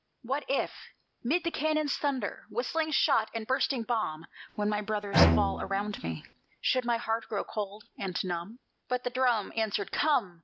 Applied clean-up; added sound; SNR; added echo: none; Bowed string instrument; -2 dB; none.